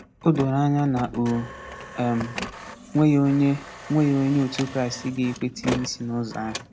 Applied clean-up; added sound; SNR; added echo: none; Printer; 13 dB; none.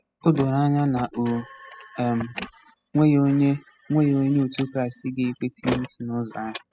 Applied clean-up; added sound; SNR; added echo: classical method spectral subtraction.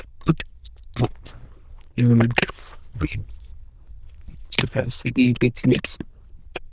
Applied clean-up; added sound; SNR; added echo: neural diffusion model UNIVERSE++.